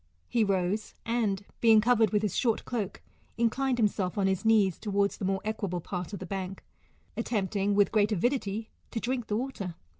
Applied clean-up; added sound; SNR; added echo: none; none; none; none.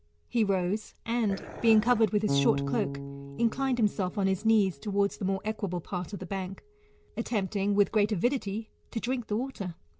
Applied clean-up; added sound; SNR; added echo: none; Bass guitar + Dog; 11 dB; none.